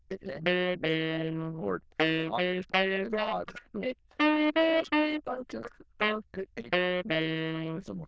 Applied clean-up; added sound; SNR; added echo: neural diffusion model UNIVERSE++.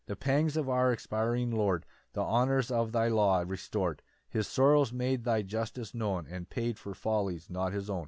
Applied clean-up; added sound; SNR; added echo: none; none; none; none.